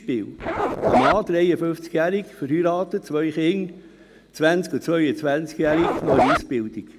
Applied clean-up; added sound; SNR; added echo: none; Zipper (clothing); 0 dB; none.